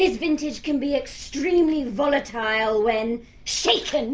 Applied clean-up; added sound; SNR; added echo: none; none; none; none.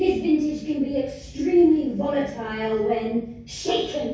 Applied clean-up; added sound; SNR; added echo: none; none; none; reverberation time 0.6 s.